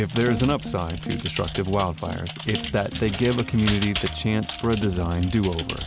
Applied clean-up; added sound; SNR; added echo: none; Computer keyboard; 10 dB; none.